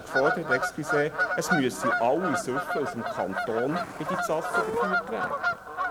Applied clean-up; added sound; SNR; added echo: none; Bird vocalization, bird call, bird song / Fowl; -1 dB; none.